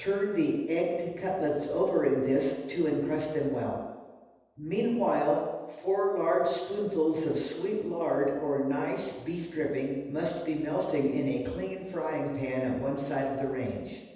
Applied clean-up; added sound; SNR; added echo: none; none; none; reverberation time 1.1 s.